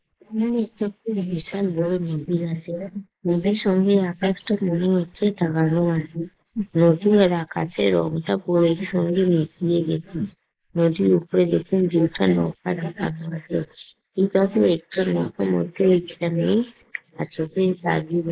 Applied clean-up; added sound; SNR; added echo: neural mask model Resemble Enhance denoiser.